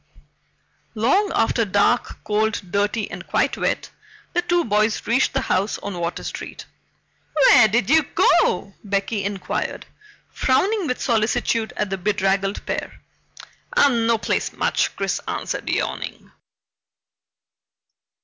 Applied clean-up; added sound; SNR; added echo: none; none; none; none.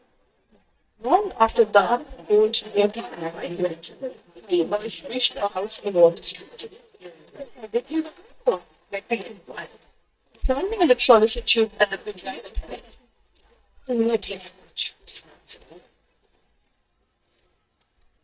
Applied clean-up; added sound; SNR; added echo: neural mask model DeepFilterNet 3.